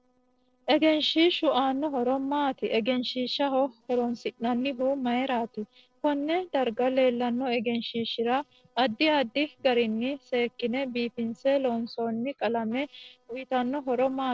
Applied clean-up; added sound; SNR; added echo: neural separator model SepFormer DNS4.